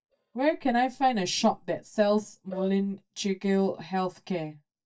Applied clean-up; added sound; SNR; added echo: neural mask model DeepFilterNet 3.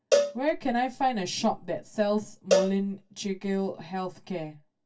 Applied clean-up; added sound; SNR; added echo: none; Cowbell; 1 dB; reverberation time 0.1 s.